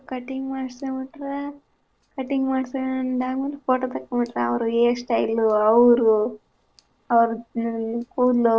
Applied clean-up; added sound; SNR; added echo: neural separator model SepFormer DNS4.